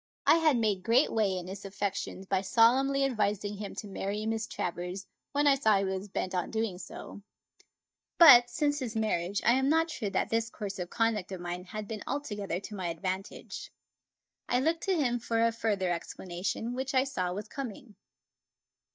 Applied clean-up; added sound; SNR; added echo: neural mask model DeepFilterNet 3.